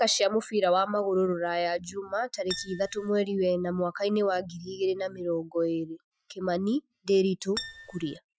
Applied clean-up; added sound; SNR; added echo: classical method Wiener filter.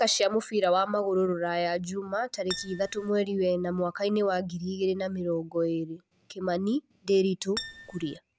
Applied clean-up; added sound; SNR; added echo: none; Acoustic guitar; 11 dB; none.